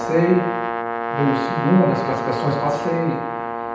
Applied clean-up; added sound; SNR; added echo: none; Brass instrument; 4 dB; reverberation time 0.9 s.